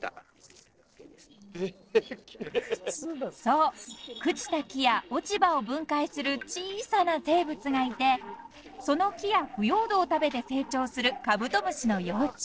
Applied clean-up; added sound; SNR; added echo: neural separator model SepFormer DNS4.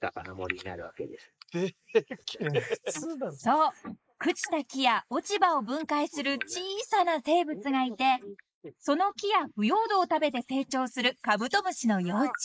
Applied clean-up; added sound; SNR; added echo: neural mask model Resemble Enhance denoiser.